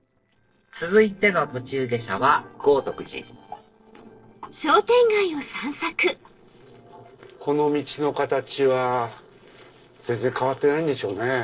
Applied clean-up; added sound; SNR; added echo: neural separator model SepFormer DNS4.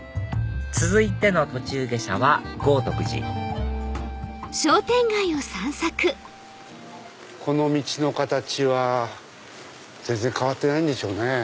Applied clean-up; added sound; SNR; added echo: none; none; none; none.